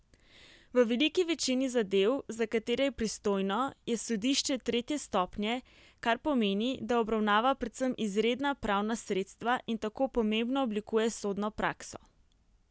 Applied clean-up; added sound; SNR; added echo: none; none; none; none.